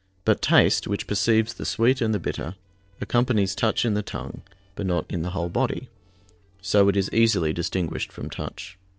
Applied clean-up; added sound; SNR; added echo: neural separator model SepFormer DNS4.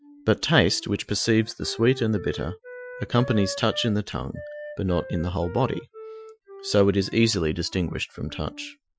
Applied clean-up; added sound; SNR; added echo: classical method Wiener filter.